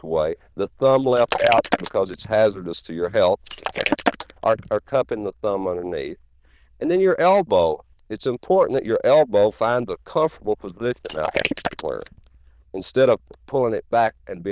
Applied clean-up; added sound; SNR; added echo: neural diffusion model UNIVERSE++.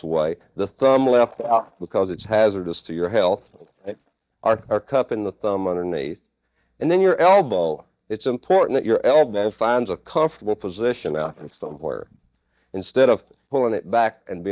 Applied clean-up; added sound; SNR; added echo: neural mask model DeepFilterNet 3.